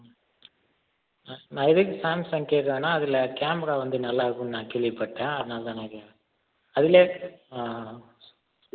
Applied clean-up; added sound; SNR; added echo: neural mask model Resemble Enhance denoiser.